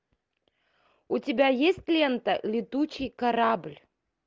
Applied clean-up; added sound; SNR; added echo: none; none; none; none.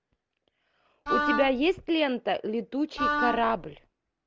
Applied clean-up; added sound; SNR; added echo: none; Wind instrument, woodwind instrument; 1 dB; none.